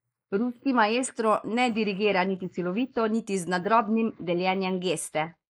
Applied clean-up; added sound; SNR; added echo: neural mask model Resemble Enhance denoiser.